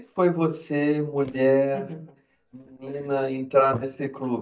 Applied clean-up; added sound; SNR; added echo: neural mask model DeepFilterNet 3.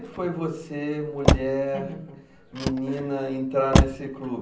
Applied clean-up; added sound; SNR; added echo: none; Motor vehicle (road); -2 dB; reverberation time 0.6 s.